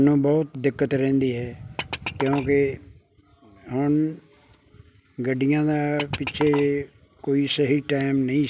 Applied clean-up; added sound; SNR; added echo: none; Glass; 14 dB; none.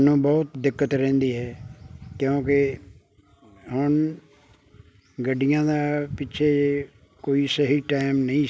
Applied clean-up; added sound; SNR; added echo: none; none; none; none.